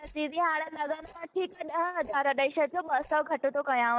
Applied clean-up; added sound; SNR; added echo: neural mask model DeepFilterNet 3.